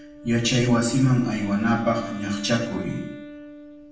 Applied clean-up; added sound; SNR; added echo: none; Wind instrument, woodwind instrument; 14 dB; reverberation time 0.6 s.